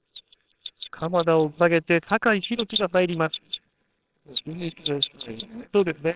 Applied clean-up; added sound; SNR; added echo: neural separator model SepFormer WHAMR!.